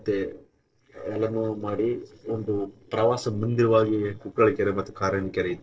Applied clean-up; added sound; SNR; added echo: neural separator model SepFormer DNS4.